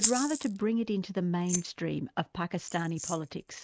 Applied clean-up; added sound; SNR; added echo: neural mask model RNNoise.